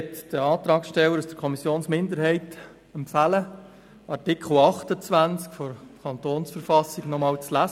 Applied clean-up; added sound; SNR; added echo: none; none; none; none.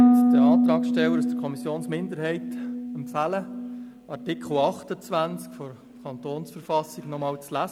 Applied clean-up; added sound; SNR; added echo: none; Harp; -4 dB; none.